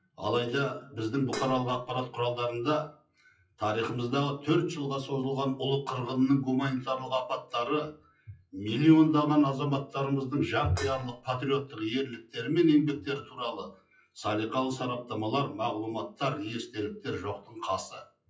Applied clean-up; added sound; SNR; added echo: classical method WPE with log-MMSE.